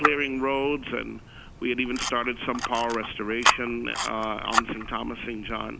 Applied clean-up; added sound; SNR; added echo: none; Camera; 2 dB; none.